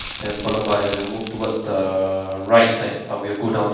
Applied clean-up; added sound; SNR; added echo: none; Crackle; 12 dB; reverberation time 1.2 s.